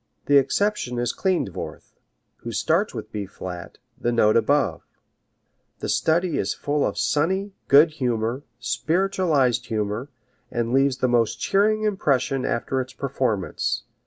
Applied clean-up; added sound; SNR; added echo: none; none; none; none.